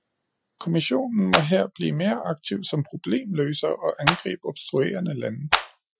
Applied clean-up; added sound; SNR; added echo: classical method Wiener filter.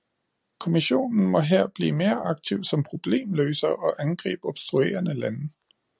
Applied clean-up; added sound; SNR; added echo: none; none; none; none.